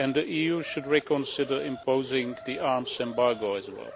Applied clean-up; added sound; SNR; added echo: none; Alarm; 16 dB; none.